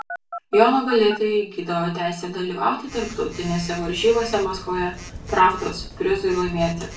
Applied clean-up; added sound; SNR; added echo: none; Telephone; 15 dB; reverberation time 0.3 s.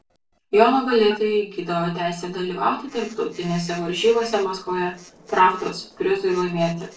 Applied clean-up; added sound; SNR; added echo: neural separator model SepFormer DNS4.